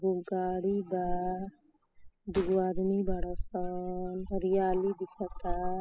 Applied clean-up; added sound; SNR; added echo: classical method spectral subtraction.